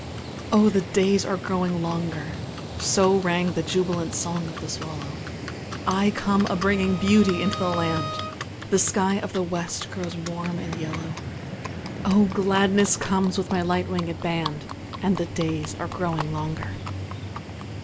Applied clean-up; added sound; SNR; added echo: none; Bowed string instrument + Livestock, farm animals, working animals; 8 dB; none.